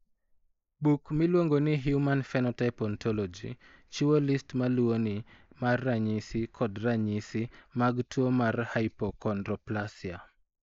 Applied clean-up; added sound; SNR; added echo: neural mask model Resemble Enhance denoiser.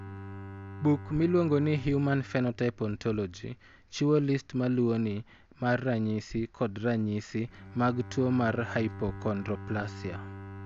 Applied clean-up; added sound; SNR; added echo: none; Bowed string instrument; 15 dB; none.